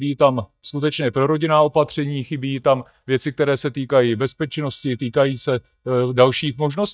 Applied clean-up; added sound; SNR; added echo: neural mask model DeepFilterNet 3.